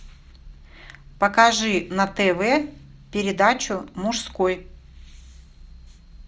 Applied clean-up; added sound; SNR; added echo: none; none; none; none.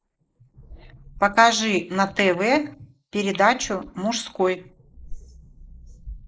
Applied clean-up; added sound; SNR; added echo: neural mask model Resemble Enhance denoiser.